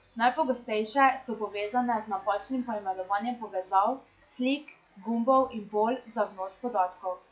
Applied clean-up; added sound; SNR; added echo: classical method log-MMSE.